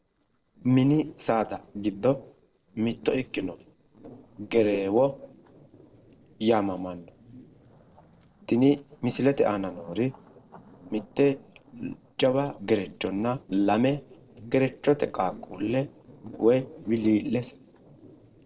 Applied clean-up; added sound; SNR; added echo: neural separator model SepFormer DNS4.